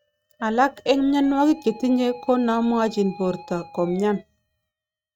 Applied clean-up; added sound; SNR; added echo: neural mask model RNNoise.